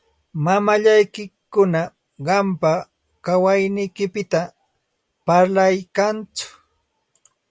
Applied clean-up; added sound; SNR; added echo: none; none; none; none.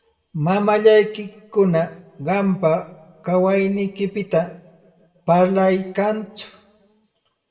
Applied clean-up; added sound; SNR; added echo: none; none; none; reverberation time 0.8 s.